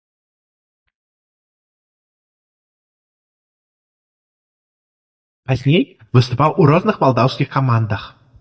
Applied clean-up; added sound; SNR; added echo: neural mask model DeepFilterNet 3.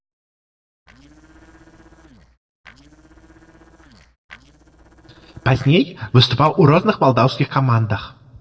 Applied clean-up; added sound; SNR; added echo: neural separator model SepFormer DNS4.